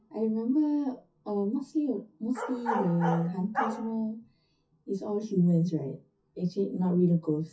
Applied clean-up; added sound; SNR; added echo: classical method WPE with log-MMSE.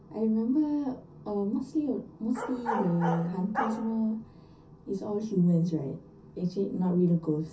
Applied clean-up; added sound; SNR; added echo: none; Bark; 7 dB; reverberation time 0.3 s.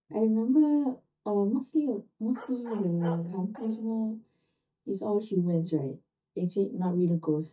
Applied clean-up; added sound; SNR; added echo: neural mask model DeepFilterNet 3.